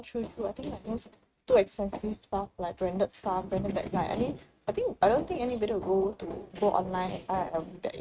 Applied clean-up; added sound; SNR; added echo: neural mask model RNNoise.